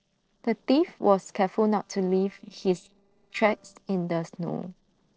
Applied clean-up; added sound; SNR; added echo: neural separator model SepFormer DNS4.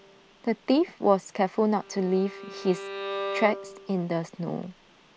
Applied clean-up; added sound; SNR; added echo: none; Bowed string instrument; 12 dB; none.